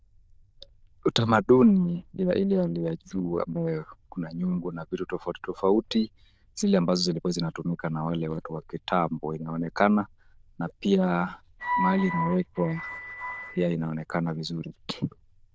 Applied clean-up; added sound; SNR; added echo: neural diffusion model UNIVERSE++.